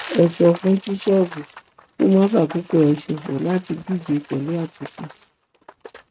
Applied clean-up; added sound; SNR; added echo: neural mask model RNNoise.